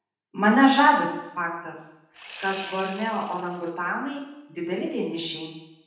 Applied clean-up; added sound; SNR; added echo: none; Sawing; 16 dB; reverberation time 0.9 s.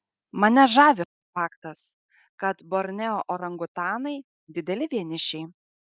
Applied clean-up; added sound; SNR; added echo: none; none; none; none.